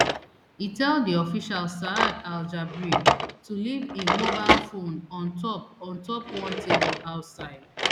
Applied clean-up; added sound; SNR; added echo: none; Drawer open or close; -2 dB; none.